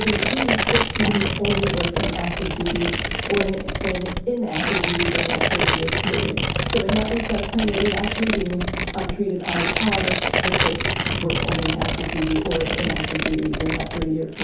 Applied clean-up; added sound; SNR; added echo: none; Tearing; -2 dB; reverberation time 0.5 s.